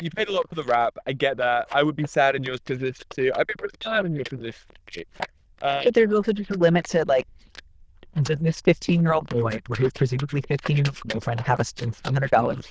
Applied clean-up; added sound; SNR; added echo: neural diffusion model UNIVERSE++.